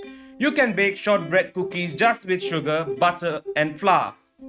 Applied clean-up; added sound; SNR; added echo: neural mask model RNNoise.